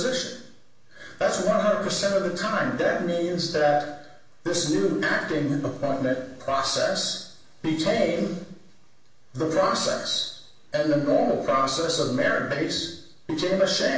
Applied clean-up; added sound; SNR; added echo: none; none; none; reverberation time 0.6 s.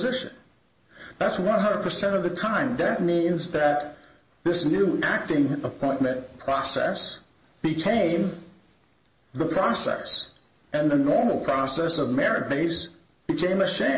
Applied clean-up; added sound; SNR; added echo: none; none; none; none.